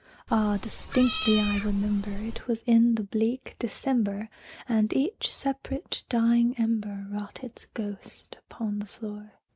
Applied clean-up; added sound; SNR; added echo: none; Meow; 5 dB; none.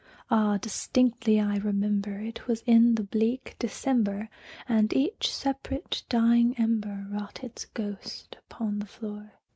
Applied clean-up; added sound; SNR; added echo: none; none; none; none.